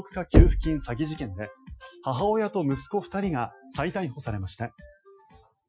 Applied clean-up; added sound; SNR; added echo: classical method Wiener filter.